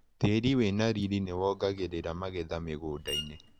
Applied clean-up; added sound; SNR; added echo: none; Screech; 16 dB; none.